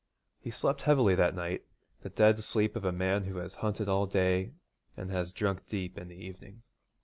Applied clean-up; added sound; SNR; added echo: none; none; none; none.